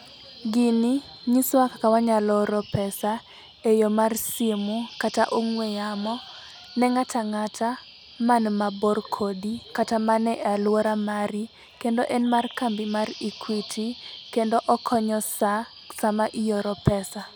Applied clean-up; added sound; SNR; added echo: none; Bird vocalization, bird call, bird song; 20 dB; none.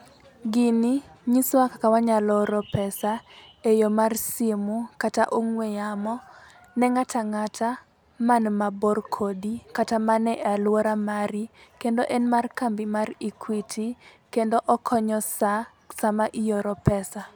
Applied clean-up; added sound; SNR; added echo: none; none; none; none.